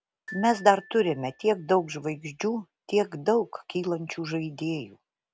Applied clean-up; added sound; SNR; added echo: none; Glockenspiel; 19 dB; none.